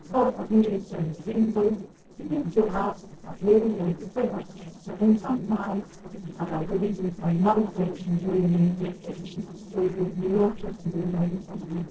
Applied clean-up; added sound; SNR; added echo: neural separator model SepFormer DNS4.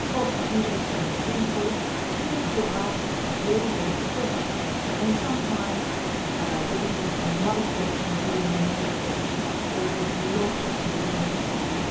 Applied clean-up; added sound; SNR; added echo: none; Water; -4 dB; reverberation time 0.7 s.